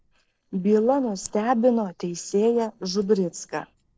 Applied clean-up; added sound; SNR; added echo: neural separator model SepFormer DNS4.